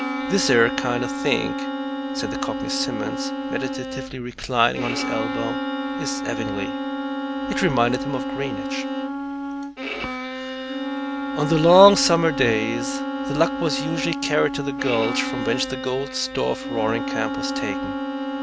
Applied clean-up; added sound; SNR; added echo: none; Bowed string instrument + Wind instrument, woodwind instrument; 3 dB; none.